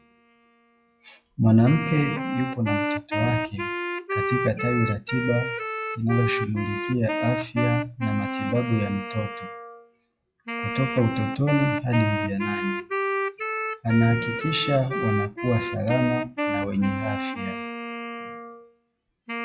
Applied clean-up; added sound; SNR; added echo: classical method log-MMSE.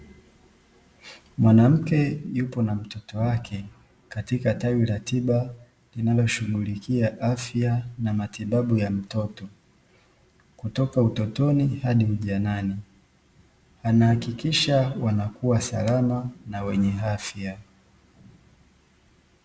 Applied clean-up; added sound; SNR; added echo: none; none; none; none.